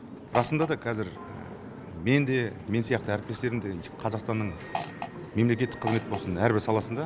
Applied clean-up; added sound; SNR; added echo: none; Fart; 10 dB; none.